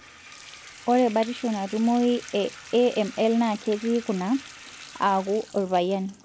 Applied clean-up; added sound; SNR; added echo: none; Bathtub (filling or washing) / Water tap, faucet; 19 dB; none.